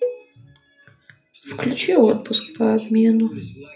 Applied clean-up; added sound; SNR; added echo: none; Cowbell; 11 dB; reverberation time 0.3 s.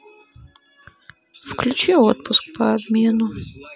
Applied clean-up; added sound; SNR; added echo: none; none; none; none.